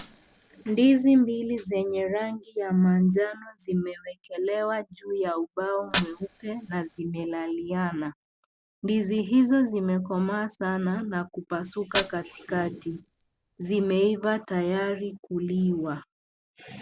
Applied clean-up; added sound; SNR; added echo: none; Fire; 15 dB; none.